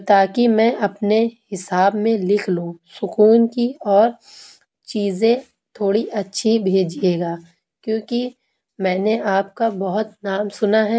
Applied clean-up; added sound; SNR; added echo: none; none; none; none.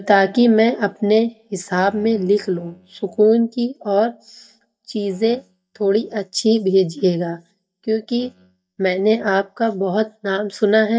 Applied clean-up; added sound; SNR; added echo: neural mask model DeepFilterNet 3.